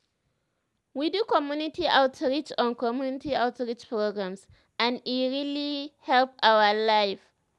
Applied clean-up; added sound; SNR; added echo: none; none; none; none.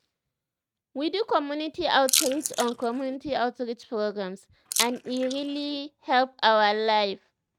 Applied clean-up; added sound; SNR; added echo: neural mask model RNNoise.